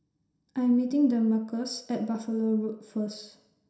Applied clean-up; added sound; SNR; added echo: none; none; none; reverberation time 0.7 s.